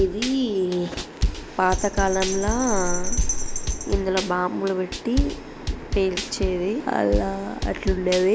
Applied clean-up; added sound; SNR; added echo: none; Bell + Drum / Drum kit; 3 dB; none.